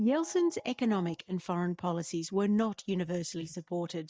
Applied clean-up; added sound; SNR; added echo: neural mask model DeepFilterNet 3.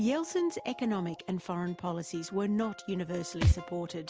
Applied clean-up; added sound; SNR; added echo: none; Thump, thud; 4 dB; none.